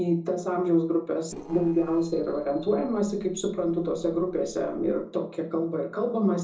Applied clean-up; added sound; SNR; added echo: neural separator model SepFormer DNS4.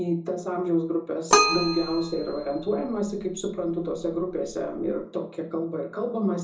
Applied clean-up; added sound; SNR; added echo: none; Keyboard (musical); 1 dB; reverberation time 0.6 s.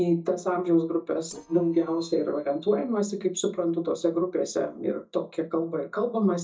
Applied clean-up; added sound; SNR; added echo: neural mask model DeepFilterNet 3.